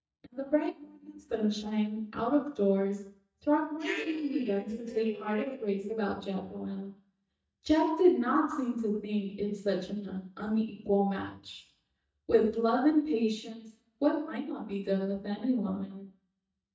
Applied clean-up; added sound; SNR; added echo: neural mask model DeepFilterNet 3.